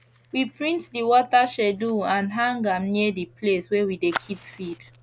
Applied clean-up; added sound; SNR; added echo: none; Fire; 18 dB; none.